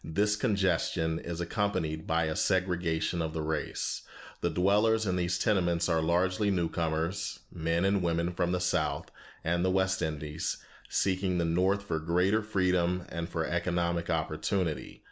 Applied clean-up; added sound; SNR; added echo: none; none; none; none.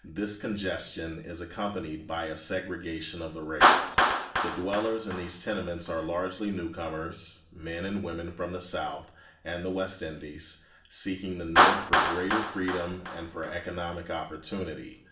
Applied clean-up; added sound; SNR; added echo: none; Clapping; -2 dB; reverberation time 0.7 s.